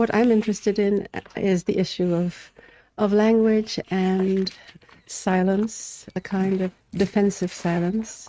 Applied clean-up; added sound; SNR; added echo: neural mask model RNNoise.